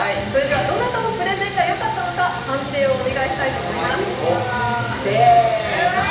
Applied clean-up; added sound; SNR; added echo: none; Domestic sounds, home sounds; 15 dB; reverberation time 0.8 s.